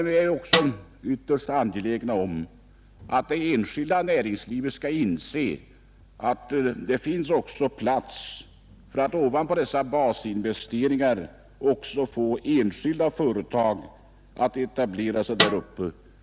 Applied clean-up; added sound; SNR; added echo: none; Snare drum; 2 dB; none.